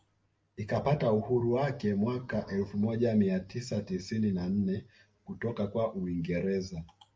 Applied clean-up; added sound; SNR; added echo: none; none; none; none.